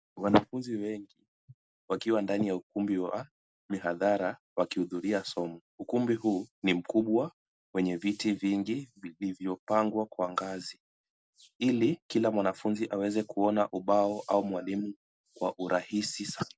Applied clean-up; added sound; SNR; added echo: none; none; none; none.